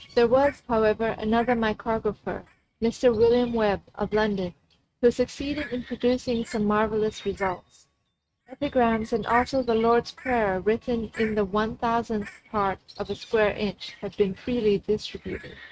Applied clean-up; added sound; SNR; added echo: neural mask model RNNoise.